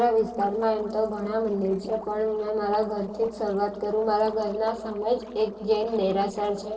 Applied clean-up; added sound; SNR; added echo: neural separator model SepFormer DNS4.